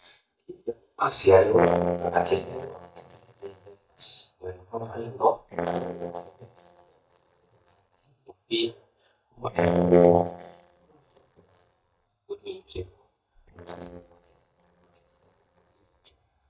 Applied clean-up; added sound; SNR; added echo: neural mask model DeepFilterNet 3.